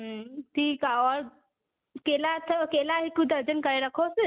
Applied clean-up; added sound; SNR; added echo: none; none; none; none.